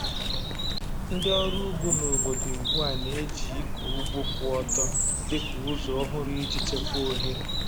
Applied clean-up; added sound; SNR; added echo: none; Bird; -4 dB; none.